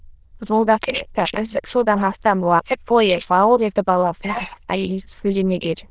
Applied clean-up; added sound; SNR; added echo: neural diffusion model UNIVERSE++.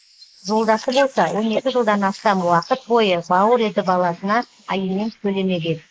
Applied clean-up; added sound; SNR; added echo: neural mask model Resemble Enhance denoiser.